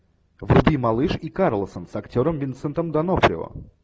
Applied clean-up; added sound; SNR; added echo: none; none; none; none.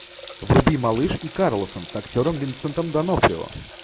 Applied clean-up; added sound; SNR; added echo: none; Water tap, faucet; 12 dB; none.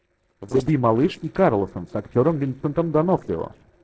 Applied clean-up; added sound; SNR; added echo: neural separator model SepFormer DNS4.